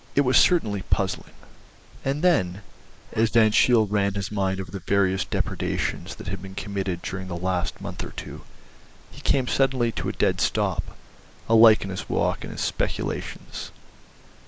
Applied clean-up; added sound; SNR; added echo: neural mask model Resemble Enhance denoiser.